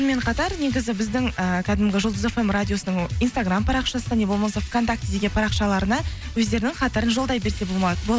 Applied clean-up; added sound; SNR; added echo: none; none; none; none.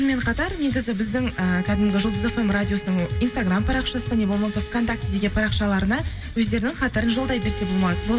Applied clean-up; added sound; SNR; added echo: none; Bowed string instrument; 16 dB; reverberation time 2.4 s.